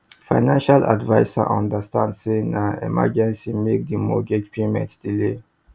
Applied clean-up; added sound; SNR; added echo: none; none; none; none.